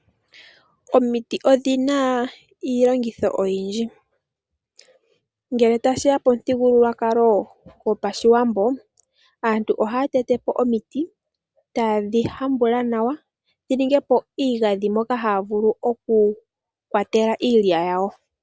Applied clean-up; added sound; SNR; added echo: none; none; none; none.